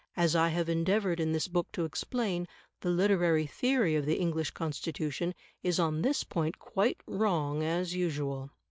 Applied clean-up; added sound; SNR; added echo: none; none; none; none.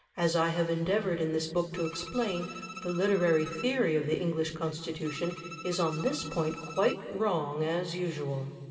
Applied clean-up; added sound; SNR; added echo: none; Bowed string instrument; 15 dB; reverberation time 2.3 s.